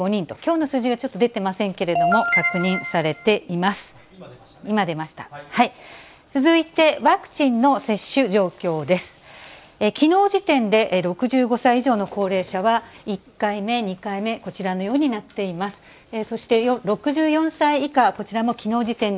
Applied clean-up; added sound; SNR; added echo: none; none; none; none.